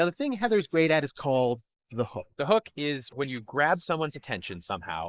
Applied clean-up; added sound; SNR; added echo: neural mask model Resemble Enhance denoiser.